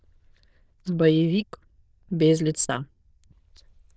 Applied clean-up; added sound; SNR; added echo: neural diffusion model UNIVERSE++.